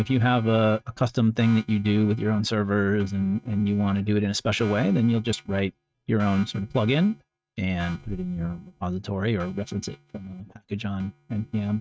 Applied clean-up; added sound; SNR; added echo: neural mask model RNNoise.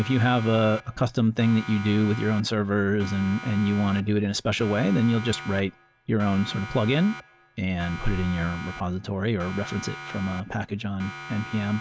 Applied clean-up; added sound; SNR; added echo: none; Siren; 15 dB; none.